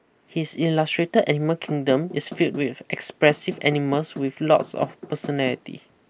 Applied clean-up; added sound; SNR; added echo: neural mask model Resemble Enhance denoiser.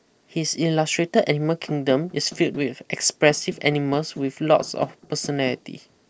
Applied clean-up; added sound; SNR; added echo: neural separator model SepFormer DNS4.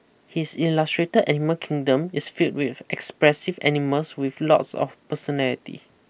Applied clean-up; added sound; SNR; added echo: none; none; none; none.